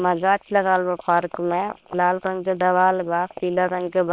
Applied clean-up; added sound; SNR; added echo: neural separator model SepFormer WHAM!.